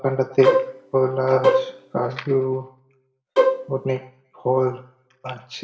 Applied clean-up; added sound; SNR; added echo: none; Bowed string instrument; -3 dB; reverberation time 0.6 s.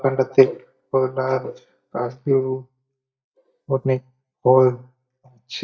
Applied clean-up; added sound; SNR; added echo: neural mask model DeepFilterNet 3.